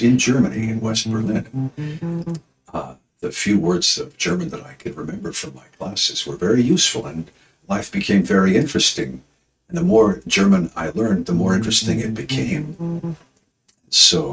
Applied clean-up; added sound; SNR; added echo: neural mask model RNNoise.